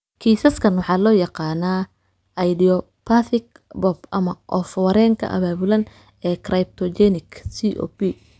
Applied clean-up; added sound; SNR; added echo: none; none; none; none.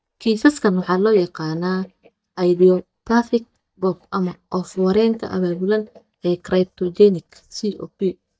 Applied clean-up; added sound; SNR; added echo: neural mask model DeepFilterNet 3.